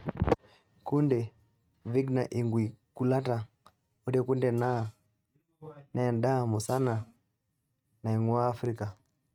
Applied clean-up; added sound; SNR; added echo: neural mask model RNNoise.